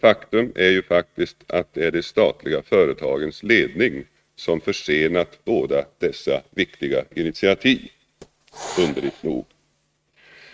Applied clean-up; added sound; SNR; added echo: neural mask model RNNoise.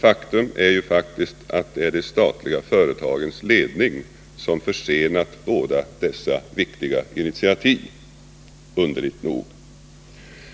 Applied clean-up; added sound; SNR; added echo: none; none; none; none.